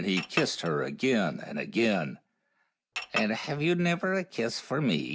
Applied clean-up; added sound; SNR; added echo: none; Chink, clink; 9 dB; none.